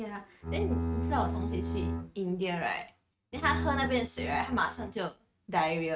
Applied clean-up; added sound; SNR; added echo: neural mask model RNNoise.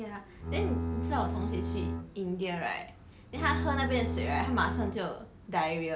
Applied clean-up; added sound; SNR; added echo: none; Bowed string instrument; -1 dB; none.